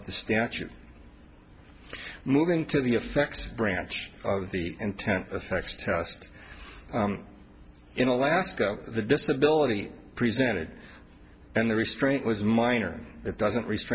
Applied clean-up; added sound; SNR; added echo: none; none; none; none.